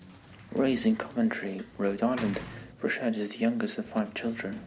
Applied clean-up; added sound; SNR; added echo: none; Sliding door / Slam; 17 dB; none.